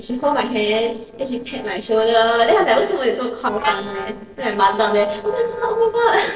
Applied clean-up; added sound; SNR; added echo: neural separator model SepFormer DNS4.